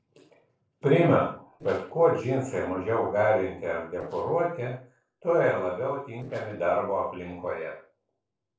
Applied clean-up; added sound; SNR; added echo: neural separator model SepFormer DNS4.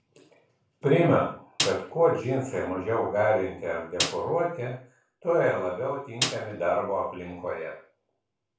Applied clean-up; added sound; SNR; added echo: none; Snare drum; 6 dB; reverberation time 0.4 s.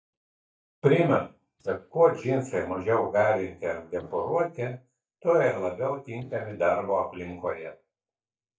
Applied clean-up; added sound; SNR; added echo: neural mask model DeepFilterNet 3.